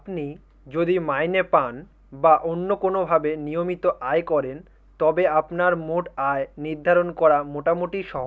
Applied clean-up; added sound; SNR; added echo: none; none; none; none.